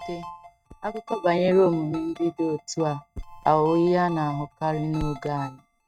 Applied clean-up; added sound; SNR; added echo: neural mask model RNNoise.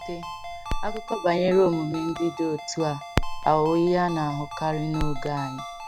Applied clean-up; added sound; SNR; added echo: none; Crackle + Ringtone; 6 dB; none.